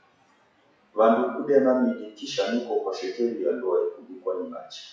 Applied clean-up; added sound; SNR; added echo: classical method WPE with log-MMSE.